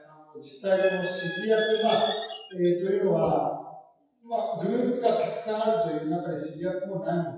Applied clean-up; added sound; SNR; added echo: classical method WPE with log-MMSE.